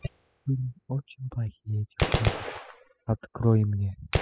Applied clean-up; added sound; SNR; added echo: classical method spectral subtraction.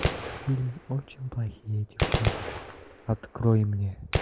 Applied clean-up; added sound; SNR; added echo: none; Gunshot, gunfire; 3 dB; none.